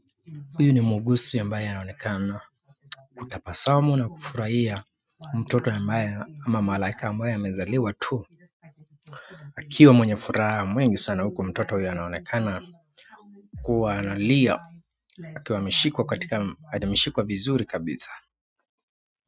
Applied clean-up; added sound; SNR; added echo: neural mask model RNNoise.